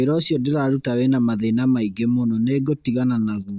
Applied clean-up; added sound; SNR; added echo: neural mask model Resemble Enhance denoiser.